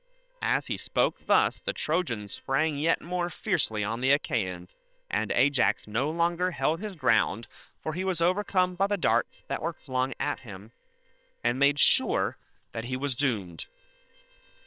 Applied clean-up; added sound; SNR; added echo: neural separator model SepFormer WHAM!.